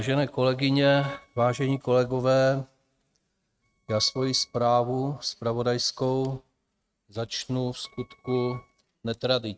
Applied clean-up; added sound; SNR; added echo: neural mask model RNNoise.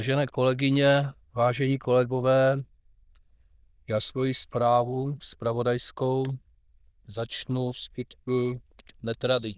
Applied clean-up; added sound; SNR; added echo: neural diffusion model UNIVERSE++.